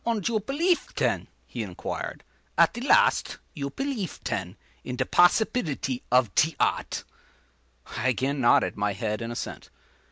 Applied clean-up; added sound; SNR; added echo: none; none; none; none.